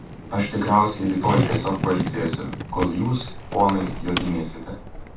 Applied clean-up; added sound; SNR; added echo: none; Skateboard; 5 dB; reverberation time 0.2 s.